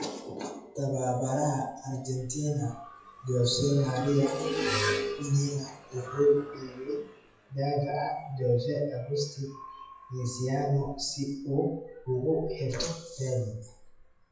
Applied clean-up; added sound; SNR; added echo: classical method WPE with log-MMSE.